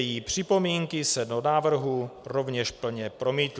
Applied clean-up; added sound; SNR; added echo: none; none; none; none.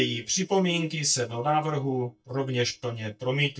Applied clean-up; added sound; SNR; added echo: neural mask model DeepFilterNet 3.